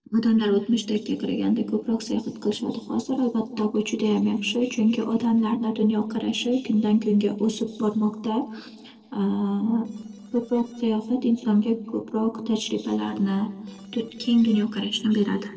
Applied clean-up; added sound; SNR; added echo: neural separator model SepFormer DNS4.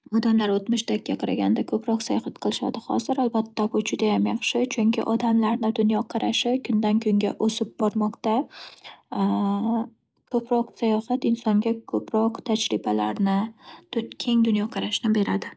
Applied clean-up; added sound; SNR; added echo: none; none; none; none.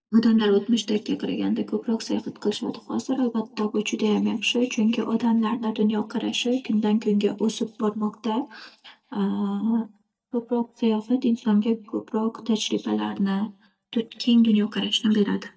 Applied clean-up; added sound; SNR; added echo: neural mask model DeepFilterNet 3.